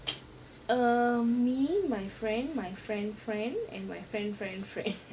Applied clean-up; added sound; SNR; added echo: none; none; none; none.